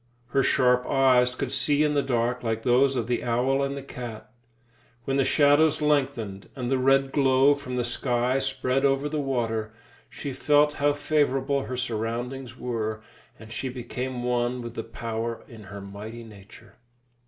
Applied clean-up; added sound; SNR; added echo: none; none; none; none.